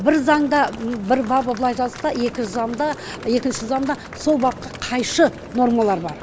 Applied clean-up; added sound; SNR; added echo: none; Applause / Crowd; 20 dB; none.